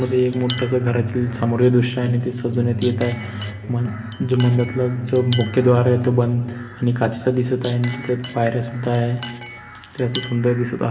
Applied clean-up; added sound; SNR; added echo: none; Chink, clink; 19 dB; reverberation time 1.8 s.